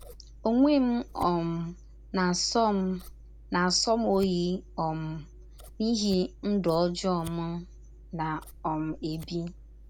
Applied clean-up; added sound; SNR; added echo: none; Scissors; 18 dB; none.